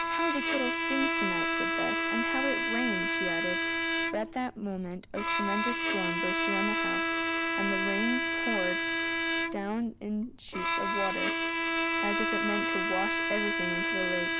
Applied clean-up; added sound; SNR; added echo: none; Bowed string instrument; -5 dB; none.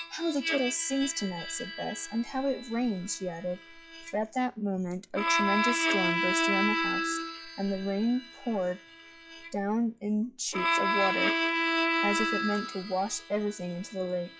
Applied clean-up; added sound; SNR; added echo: classical method log-MMSE.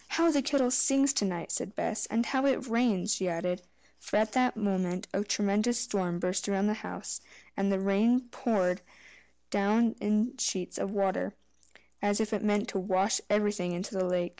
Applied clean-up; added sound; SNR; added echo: none; none; none; none.